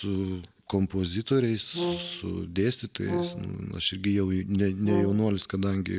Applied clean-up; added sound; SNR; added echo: none; Brass instrument; 6 dB; none.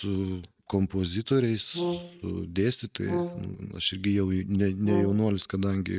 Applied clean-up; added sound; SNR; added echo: neural mask model RNNoise.